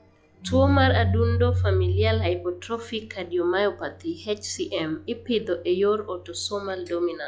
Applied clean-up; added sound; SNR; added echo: classical method log-MMSE.